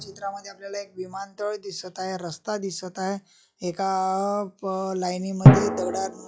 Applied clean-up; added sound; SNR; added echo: classical method log-MMSE.